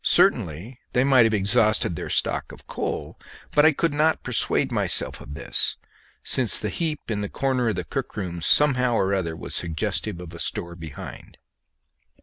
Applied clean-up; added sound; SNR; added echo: none; none; none; none.